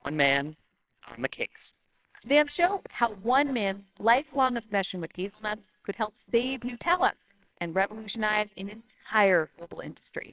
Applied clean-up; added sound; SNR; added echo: neural separator model SepFormer WHAMR!.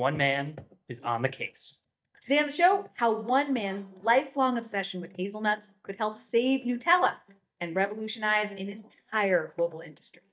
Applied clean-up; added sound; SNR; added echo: neural mask model DeepFilterNet 3.